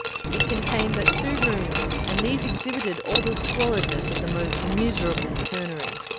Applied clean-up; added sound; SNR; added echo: none; Glass + Wind; -5 dB; none.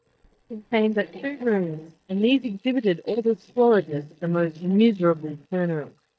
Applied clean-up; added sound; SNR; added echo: neural mask model DeepFilterNet 3.